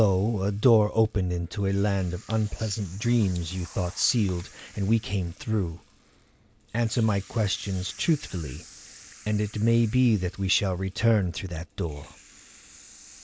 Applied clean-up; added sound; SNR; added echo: neural mask model Resemble Enhance denoiser.